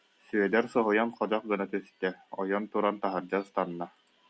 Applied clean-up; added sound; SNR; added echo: none; none; none; none.